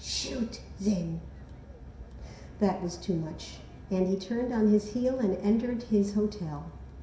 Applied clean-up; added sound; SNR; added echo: none; Aircraft; 15 dB; reverberation time 0.7 s.